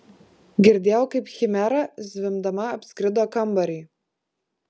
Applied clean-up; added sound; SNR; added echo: none; none; none; none.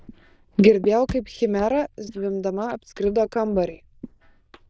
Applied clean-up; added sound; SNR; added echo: neural diffusion model UNIVERSE++.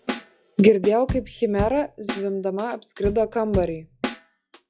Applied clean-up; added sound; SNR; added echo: classical method log-MMSE.